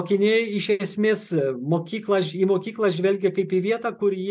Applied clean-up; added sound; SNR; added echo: none; none; none; none.